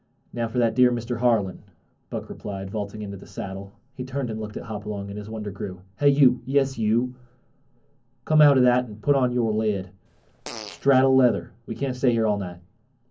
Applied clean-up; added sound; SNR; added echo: none; Fart; 16 dB; reverberation time 0.3 s.